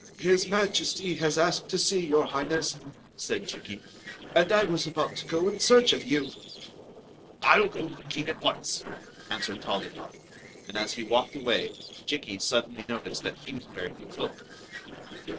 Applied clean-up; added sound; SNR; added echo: neural separator model SepFormer DNS4.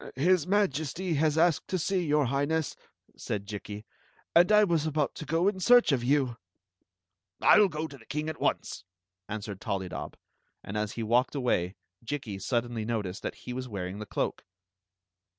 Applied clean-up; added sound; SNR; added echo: none; none; none; none.